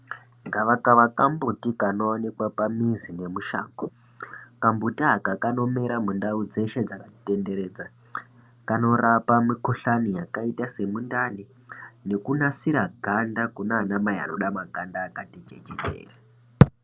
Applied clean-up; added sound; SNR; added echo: none; none; none; none.